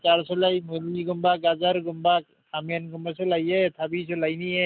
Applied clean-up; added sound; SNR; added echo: none; none; none; none.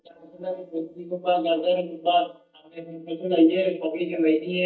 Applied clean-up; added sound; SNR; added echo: neural mask model DeepFilterNet 3.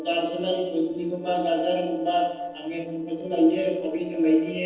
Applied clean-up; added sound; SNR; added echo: neural separator model SepFormer DNS4.